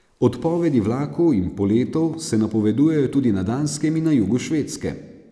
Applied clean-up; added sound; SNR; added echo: none; none; none; none.